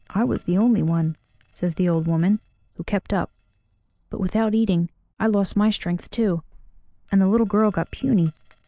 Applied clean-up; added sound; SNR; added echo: neural separator model SepFormer DNS4.